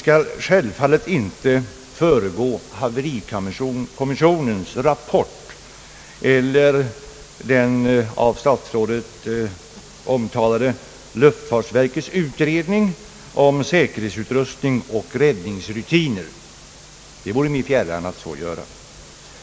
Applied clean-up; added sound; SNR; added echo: none; none; none; none.